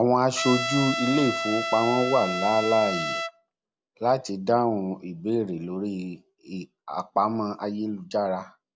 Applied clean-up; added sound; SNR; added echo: none; Trumpet; 4 dB; none.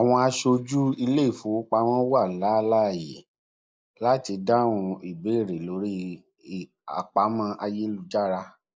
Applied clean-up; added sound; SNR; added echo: neural mask model Resemble Enhance denoiser.